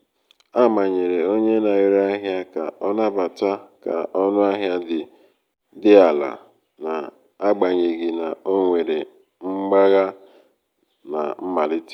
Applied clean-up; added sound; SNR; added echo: none; none; none; none.